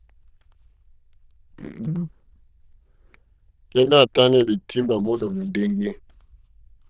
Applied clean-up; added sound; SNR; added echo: neural diffusion model UNIVERSE++.